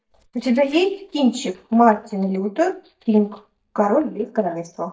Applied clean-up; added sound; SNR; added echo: neural mask model DeepFilterNet 3.